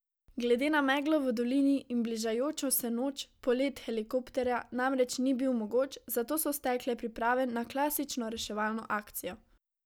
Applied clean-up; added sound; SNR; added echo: none; none; none; none.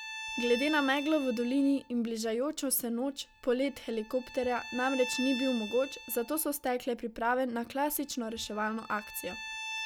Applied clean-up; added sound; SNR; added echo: none; Bowed string instrument; 12 dB; none.